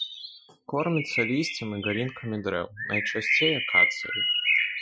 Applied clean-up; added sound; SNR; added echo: classical method Wiener filter.